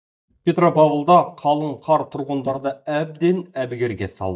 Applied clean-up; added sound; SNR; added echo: neural mask model DeepFilterNet 3.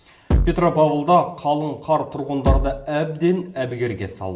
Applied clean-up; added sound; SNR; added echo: none; Bass drum; 0 dB; reverberation time 0.6 s.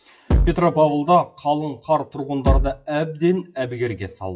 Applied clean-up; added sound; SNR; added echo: classical method WPE with log-MMSE.